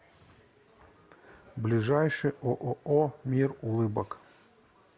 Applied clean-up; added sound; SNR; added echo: none; none; none; none.